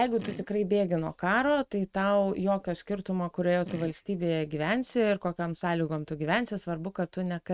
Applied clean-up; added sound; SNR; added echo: neural mask model RNNoise.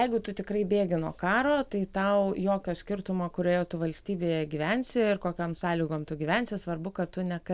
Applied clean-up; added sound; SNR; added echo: none; none; none; none.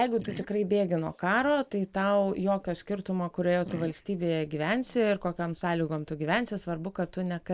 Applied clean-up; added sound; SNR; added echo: neural mask model Resemble Enhance denoiser.